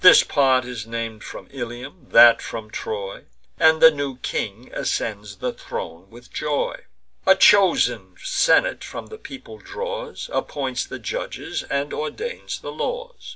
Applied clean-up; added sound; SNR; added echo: none; none; none; none.